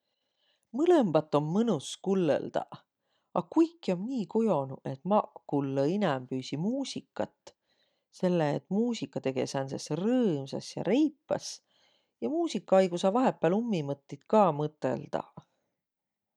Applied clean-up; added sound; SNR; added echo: none; none; none; none.